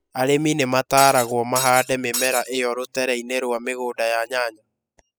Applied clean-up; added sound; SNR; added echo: classical method spectral subtraction.